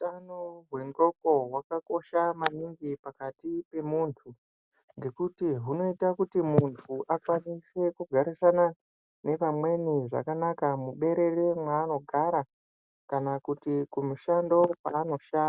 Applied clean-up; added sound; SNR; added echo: none; none; none; none.